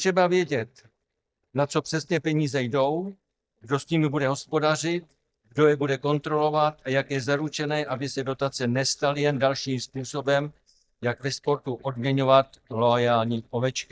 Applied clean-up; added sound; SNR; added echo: neural mask model DeepFilterNet 3.